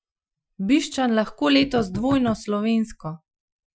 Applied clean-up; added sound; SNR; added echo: classical method Wiener filter.